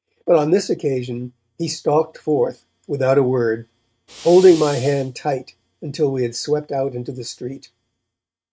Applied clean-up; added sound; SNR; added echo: neural mask model RNNoise.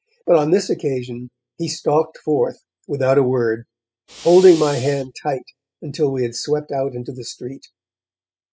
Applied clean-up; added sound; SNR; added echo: classical method spectral subtraction.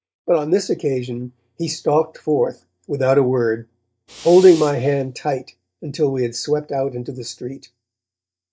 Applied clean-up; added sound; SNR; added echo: neural mask model DeepFilterNet 3.